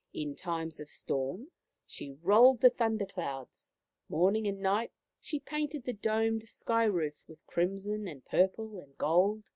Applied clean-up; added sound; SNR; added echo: none; none; none; none.